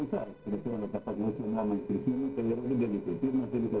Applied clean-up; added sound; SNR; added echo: neural separator model SepFormer DNS4.